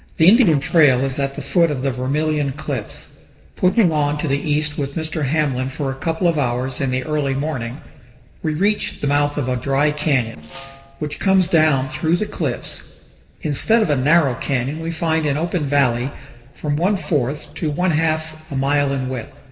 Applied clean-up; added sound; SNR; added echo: neural separator model SepFormer DNS4.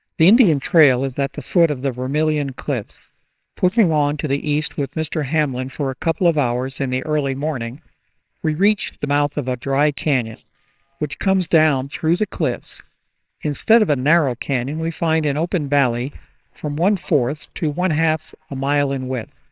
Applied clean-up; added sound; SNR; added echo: neural separator model SepFormer WHAMR!.